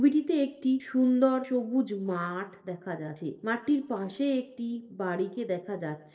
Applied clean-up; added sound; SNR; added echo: neural separator model SepFormer DNS4.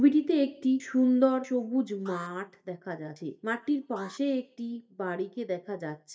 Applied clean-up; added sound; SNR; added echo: neural mask model DeepFilterNet 3.